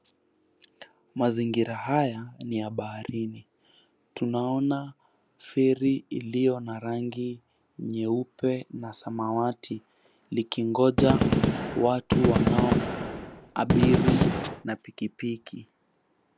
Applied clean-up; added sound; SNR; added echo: none; Gunshot, gunfire; -4 dB; none.